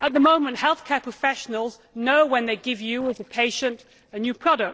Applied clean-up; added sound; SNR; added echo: neural separator model SepFormer DNS4.